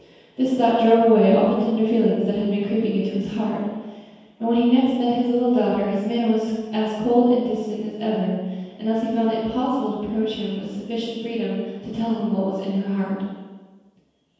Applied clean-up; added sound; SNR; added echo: none; none; none; reverberation time 1.2 s.